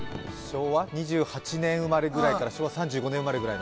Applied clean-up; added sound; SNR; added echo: none; Fireworks; 17 dB; none.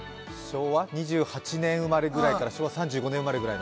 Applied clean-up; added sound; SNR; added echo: none; none; none; none.